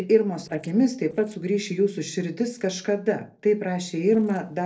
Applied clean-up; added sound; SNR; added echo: neural separator model SepFormer DNS4.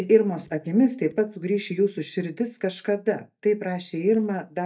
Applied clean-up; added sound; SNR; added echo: neural mask model DeepFilterNet 3.